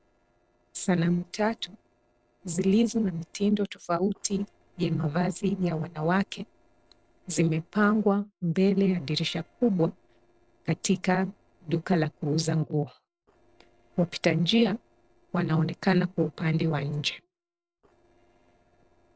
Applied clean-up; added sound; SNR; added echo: neural separator model SepFormer DNS4.